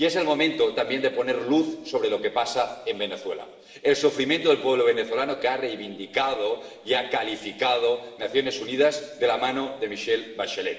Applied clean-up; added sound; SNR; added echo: none; none; none; reverberation time 2.5 s.